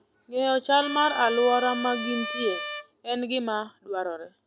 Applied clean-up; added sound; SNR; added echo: none; Trumpet; 7 dB; none.